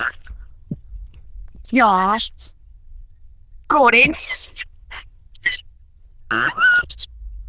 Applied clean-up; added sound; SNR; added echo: neural diffusion model UNIVERSE++.